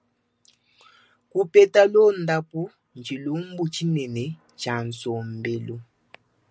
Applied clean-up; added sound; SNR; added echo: none; none; none; none.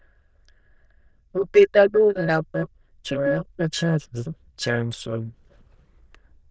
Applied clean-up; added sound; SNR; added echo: neural diffusion model UNIVERSE++.